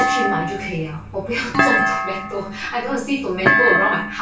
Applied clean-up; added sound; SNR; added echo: none; Thump, thud; -3 dB; reverberation time 0.2 s.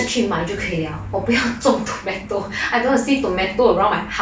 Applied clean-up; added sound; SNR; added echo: none; none; none; none.